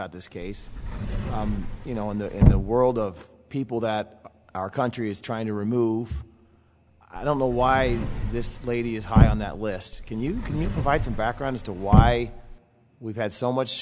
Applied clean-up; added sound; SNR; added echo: none; Sliding door / Slam / Wood; -3 dB; none.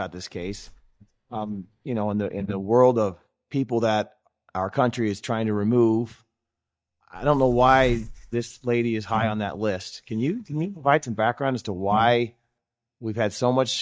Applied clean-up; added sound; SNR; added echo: neural mask model DeepFilterNet 3.